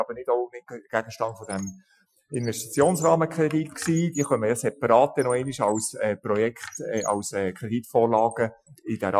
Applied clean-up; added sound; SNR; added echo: classical method Wiener filter.